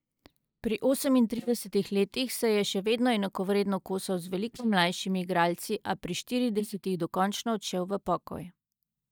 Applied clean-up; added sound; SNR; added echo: neural mask model DeepFilterNet 3.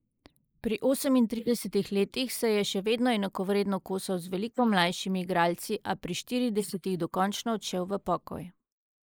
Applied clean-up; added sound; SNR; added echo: neural mask model Resemble Enhance denoiser.